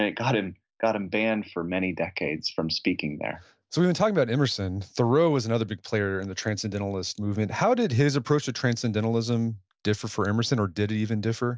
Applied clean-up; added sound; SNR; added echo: none; none; none; none.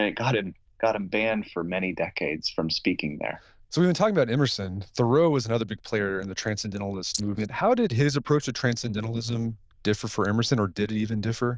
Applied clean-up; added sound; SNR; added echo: neural diffusion model UNIVERSE++.